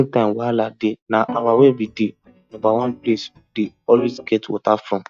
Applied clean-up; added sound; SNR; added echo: neural mask model DeepFilterNet 3.